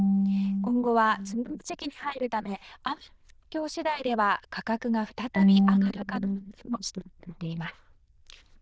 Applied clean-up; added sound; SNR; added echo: neural diffusion model UNIVERSE++.